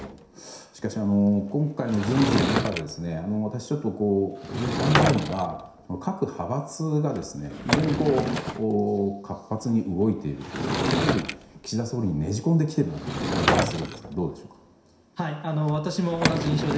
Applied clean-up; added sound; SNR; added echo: none; Sliding door / Wood; 4 dB; reverberation time 0.7 s.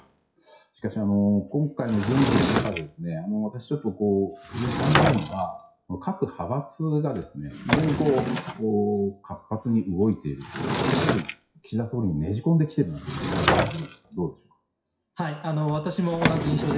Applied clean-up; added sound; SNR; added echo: classical method WPE with log-MMSE.